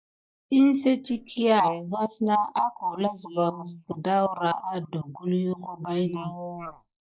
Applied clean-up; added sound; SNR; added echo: neural mask model Resemble Enhance denoiser.